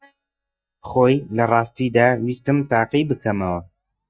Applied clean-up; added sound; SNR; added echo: neural mask model DeepFilterNet 3.